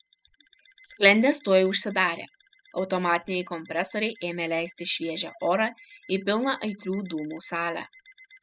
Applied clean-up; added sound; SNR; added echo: classical method spectral subtraction.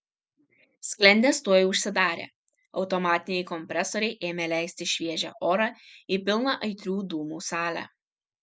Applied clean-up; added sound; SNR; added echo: none; none; none; none.